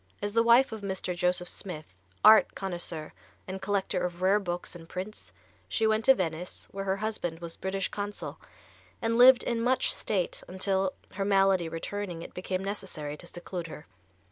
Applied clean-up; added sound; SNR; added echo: none; none; none; none.